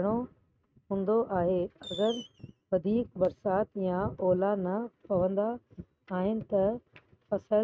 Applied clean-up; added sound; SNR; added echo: neural mask model RNNoise.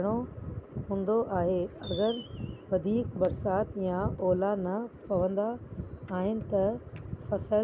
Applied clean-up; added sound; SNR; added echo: none; Fireworks; 19 dB; none.